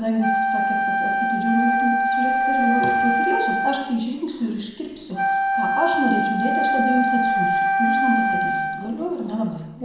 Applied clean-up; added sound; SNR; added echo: none; Wind instrument, woodwind instrument; -3 dB; reverberation time 0.4 s.